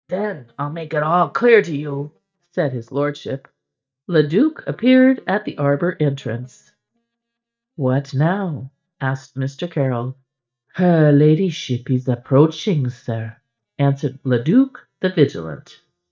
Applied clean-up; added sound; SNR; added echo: neural mask model DeepFilterNet 3.